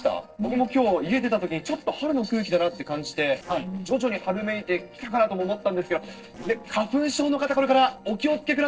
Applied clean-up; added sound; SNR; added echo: neural separator model SepFormer DNS4.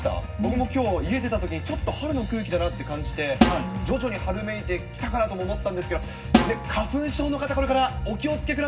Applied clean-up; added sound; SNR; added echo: none; Snare drum; 2 dB; reverberation time 0.4 s.